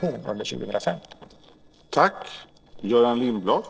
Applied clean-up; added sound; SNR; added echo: neural separator model SepFormer DNS4.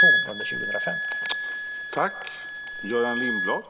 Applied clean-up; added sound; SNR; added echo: none; Wind instrument, woodwind instrument; -5 dB; none.